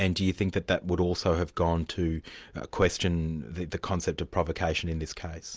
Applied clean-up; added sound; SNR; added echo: none; none; none; none.